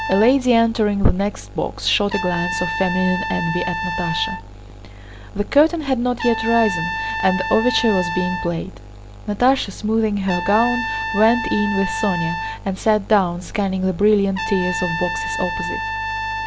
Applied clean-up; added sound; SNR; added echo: none; Trumpet; 7 dB; none.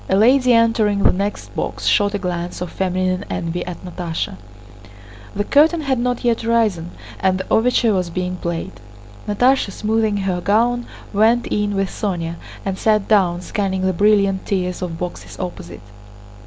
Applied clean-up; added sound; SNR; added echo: none; none; none; none.